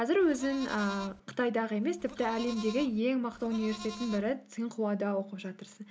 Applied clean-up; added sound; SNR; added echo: none; Livestock, farm animals, working animals; 15 dB; none.